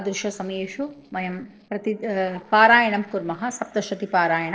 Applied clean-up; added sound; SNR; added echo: neural separator model SepFormer DNS4.